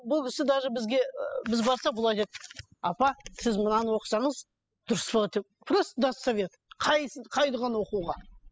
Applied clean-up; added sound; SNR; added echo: classical method spectral subtraction.